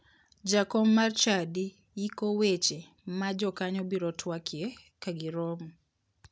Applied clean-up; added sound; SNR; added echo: none; none; none; none.